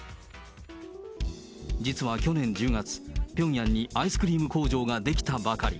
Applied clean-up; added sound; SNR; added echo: none; none; none; none.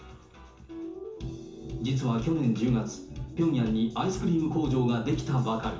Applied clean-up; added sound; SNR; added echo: none; none; none; reverberation time 0.7 s.